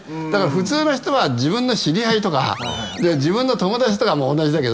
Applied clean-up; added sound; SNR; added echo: none; Animal; 18 dB; none.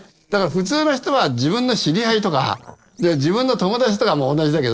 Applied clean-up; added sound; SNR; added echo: neural separator model SepFormer DNS4.